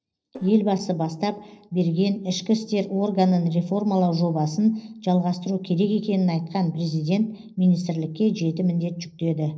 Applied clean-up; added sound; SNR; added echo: neural separator model SepFormer DNS4.